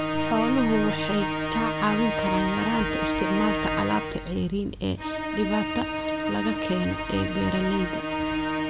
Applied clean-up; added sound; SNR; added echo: none; Musical instrument; 1 dB; none.